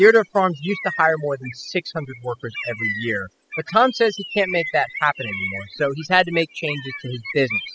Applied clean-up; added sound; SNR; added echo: classical method spectral subtraction.